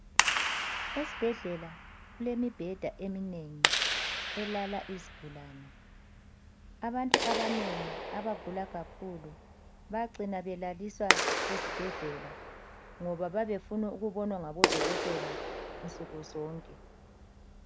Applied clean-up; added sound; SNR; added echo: none; Clapping; -2 dB; none.